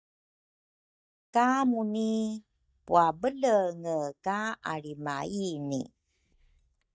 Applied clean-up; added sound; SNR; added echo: neural mask model DeepFilterNet 3.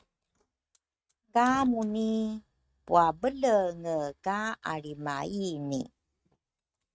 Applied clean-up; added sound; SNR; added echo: neural mask model RNNoise.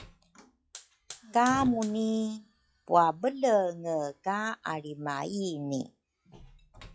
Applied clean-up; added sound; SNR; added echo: classical method log-MMSE.